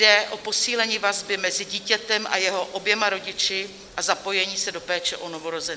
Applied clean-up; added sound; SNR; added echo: none; none; none; none.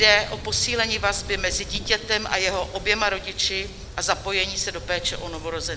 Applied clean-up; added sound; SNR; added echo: none; Wind; 12 dB; none.